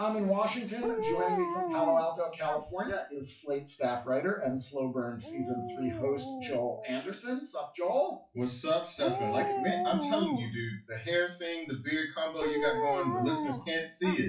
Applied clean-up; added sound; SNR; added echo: classical method WPE with log-MMSE.